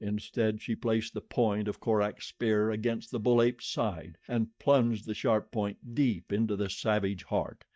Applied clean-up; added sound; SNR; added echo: neural mask model DeepFilterNet 3.